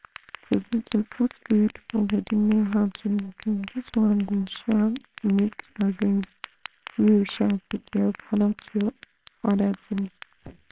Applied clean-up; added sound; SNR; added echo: neural separator model SepFormer WHAMR!.